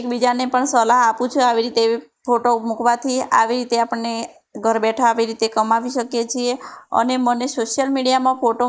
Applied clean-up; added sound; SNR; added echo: neural mask model Resemble Enhance denoiser.